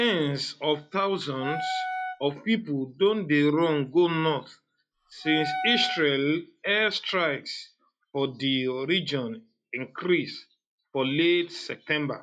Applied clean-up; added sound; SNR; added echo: classical method log-MMSE.